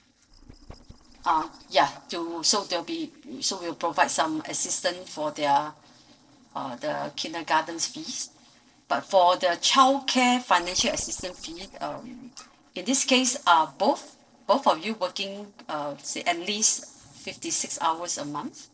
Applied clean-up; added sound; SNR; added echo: neural separator model SepFormer DNS4.